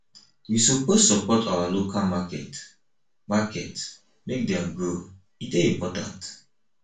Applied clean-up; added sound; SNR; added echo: none; none; none; reverberation time 0.3 s.